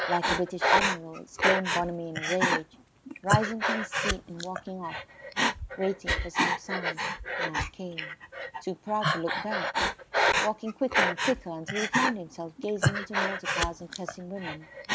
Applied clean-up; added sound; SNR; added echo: none; Breathing; -4 dB; none.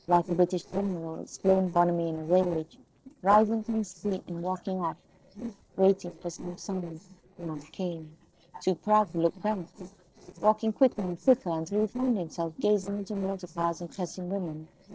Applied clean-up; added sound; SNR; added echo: neural separator model SepFormer DNS4.